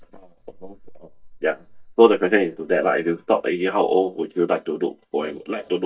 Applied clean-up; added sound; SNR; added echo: neural mask model DeepFilterNet 3.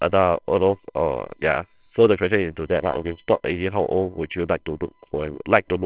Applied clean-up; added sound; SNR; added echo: neural separator model SepFormer WHAMR!.